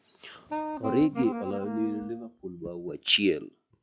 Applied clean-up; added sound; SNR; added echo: classical method log-MMSE.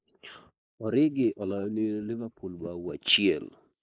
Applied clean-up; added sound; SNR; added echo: neural mask model Resemble Enhance denoiser.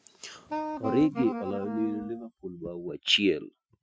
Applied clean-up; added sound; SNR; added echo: classical method Wiener filter.